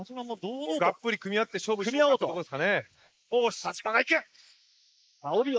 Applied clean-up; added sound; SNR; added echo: neural mask model Resemble Enhance denoiser.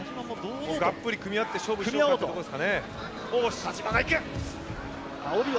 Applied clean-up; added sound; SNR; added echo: none; Guitar; 15 dB; none.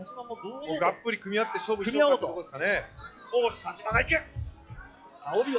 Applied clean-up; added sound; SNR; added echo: classical method log-MMSE.